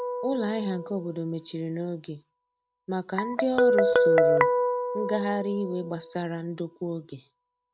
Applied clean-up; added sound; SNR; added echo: none; Guitar; -3 dB; none.